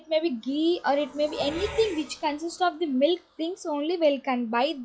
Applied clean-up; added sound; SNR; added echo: classical method log-MMSE.